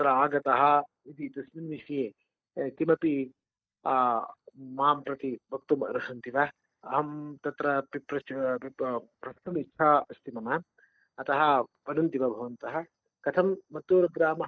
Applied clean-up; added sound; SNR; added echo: neural mask model DeepFilterNet 3.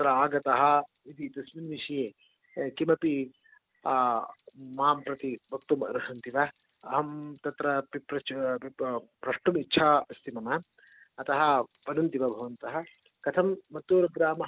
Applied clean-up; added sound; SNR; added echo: none; Bell; 12 dB; none.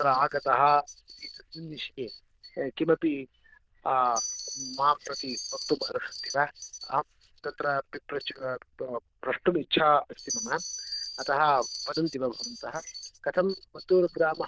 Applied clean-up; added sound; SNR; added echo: neural diffusion model UNIVERSE++.